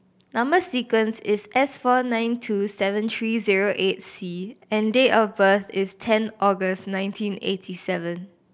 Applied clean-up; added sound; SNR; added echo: none; none; none; none.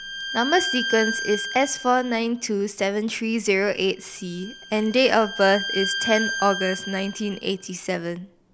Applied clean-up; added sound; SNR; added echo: none; Bowed string instrument; 8 dB; none.